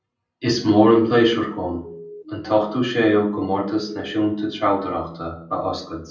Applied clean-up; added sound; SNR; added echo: none; Siren; 17 dB; reverberation time 0.6 s.